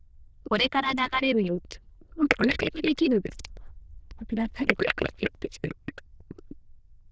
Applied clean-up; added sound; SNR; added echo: neural diffusion model UNIVERSE++.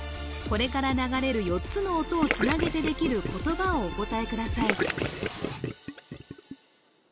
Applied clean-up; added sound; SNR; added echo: none; Gurgling / Liquid; 4 dB; none.